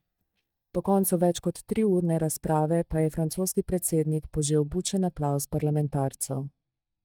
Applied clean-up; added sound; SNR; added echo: neural mask model DeepFilterNet 3.